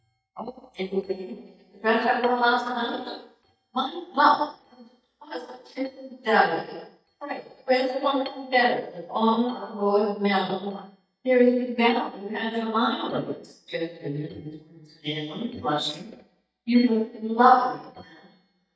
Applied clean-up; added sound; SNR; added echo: neural mask model DeepFilterNet 3.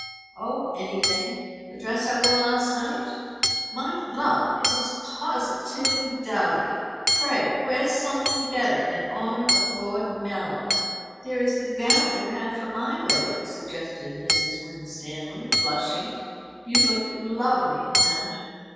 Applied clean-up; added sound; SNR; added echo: none; Hammer / Chink, clink; 2 dB; reverberation time 2.1 s.